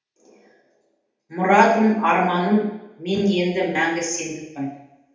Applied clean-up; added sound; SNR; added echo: none; none; none; reverberation time 0.8 s.